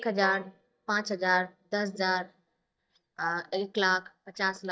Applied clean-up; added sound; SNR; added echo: neural mask model DeepFilterNet 3.